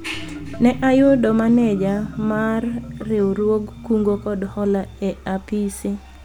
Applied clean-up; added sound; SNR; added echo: none; Marimba, xylophone; 15 dB; none.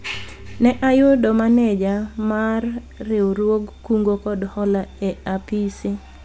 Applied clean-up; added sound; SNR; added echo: none; none; none; none.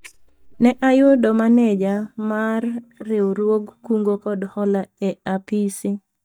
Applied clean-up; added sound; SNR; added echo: neural mask model DeepFilterNet 3.